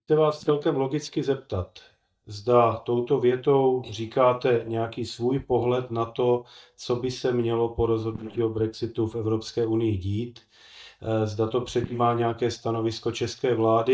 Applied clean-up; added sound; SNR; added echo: neural mask model DeepFilterNet 3.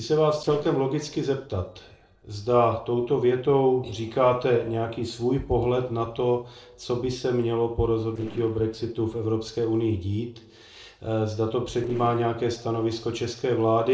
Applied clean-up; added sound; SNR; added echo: neural separator model SepFormer DNS4.